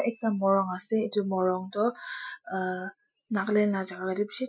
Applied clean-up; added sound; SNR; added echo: classical method Wiener filter.